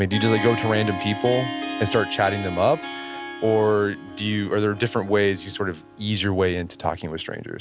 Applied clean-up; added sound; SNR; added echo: none; Harp; 10 dB; none.